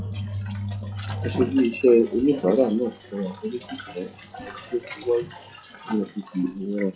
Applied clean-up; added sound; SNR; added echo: classical method log-MMSE.